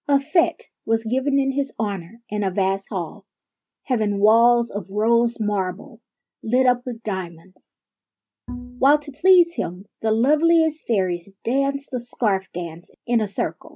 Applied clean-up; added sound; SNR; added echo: neural mask model RNNoise.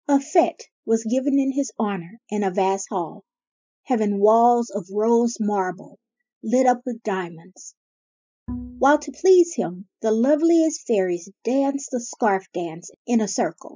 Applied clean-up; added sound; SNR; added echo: classical method spectral subtraction.